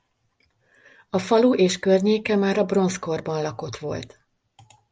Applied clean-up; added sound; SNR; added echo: none; none; none; none.